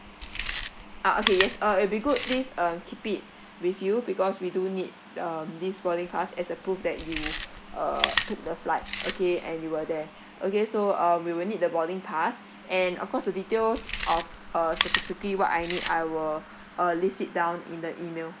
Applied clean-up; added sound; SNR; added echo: none; Chewing, mastication; 7 dB; none.